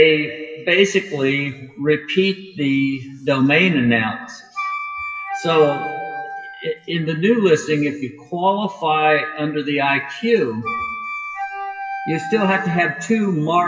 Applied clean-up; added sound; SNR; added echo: classical method WPE with log-MMSE.